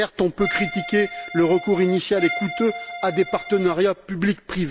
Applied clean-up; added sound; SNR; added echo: none; Accordion; 8 dB; none.